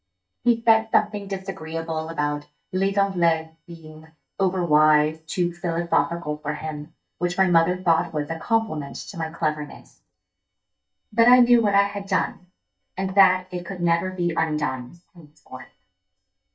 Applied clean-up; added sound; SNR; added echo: neural mask model DeepFilterNet 3.